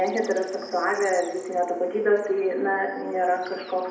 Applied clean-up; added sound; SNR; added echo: none; Bird / Insect / Frog; 19 dB; reverberation time 0.8 s.